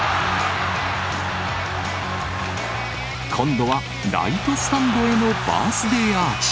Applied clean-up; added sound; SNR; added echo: none; none; none; none.